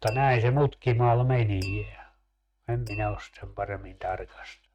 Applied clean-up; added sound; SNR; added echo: neural mask model RNNoise.